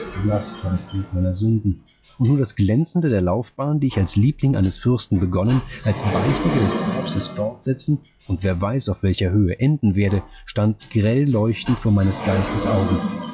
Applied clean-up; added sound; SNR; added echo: classical method log-MMSE.